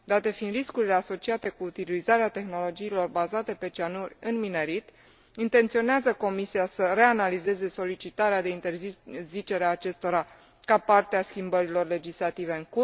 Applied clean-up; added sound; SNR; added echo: none; none; none; none.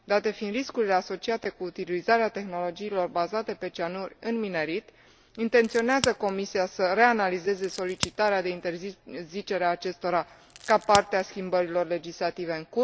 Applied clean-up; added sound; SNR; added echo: none; Crack; 12 dB; none.